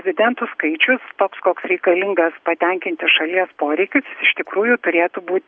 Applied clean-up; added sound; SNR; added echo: none; none; none; none.